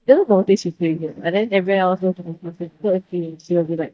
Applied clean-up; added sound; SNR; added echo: neural mask model DeepFilterNet 3.